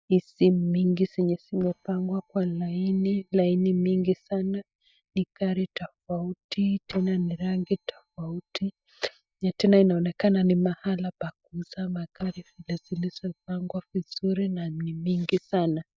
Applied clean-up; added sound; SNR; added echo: neural mask model DeepFilterNet 3.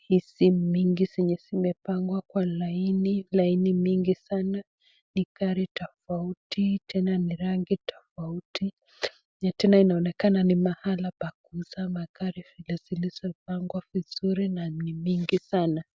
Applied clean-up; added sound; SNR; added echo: none; none; none; none.